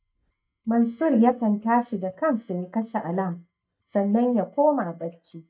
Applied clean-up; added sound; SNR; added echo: neural mask model DeepFilterNet 3.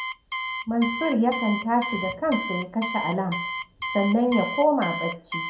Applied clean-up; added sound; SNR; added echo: none; Alarm; 7 dB; reverberation time 0.4 s.